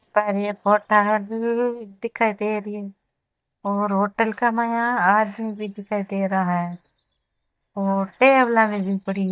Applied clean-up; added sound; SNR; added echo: neural mask model DeepFilterNet 3.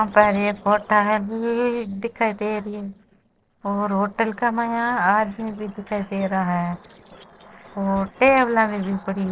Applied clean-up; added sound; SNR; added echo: neural separator model SepFormer DNS4.